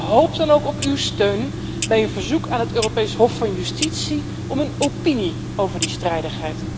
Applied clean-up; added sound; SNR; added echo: none; Clock; 6 dB; none.